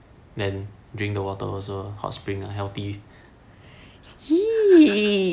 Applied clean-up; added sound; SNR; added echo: none; none; none; none.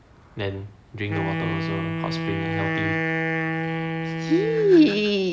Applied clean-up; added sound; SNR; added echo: none; Wind instrument, woodwind instrument; 3 dB; none.